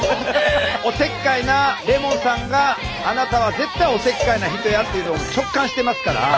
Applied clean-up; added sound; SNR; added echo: none; Cowbell; 14 dB; none.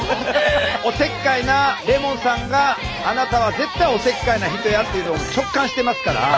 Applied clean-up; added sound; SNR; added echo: none; none; none; none.